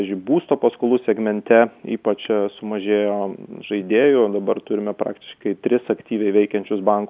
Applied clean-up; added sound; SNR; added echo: none; none; none; none.